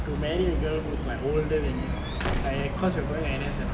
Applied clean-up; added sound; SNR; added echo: none; Squeak / Slam / Wood; 6 dB; none.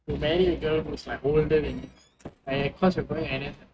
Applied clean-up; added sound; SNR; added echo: neural mask model RNNoise.